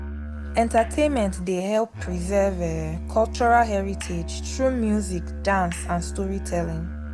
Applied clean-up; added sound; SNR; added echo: none; Musical instrument; 7 dB; none.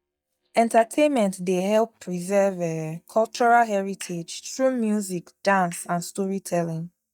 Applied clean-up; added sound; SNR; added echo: neural mask model DeepFilterNet 3.